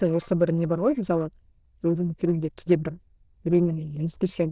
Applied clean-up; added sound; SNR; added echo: neural diffusion model UNIVERSE++.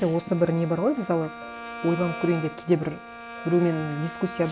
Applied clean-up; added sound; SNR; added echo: none; Bowed string instrument; 13 dB; none.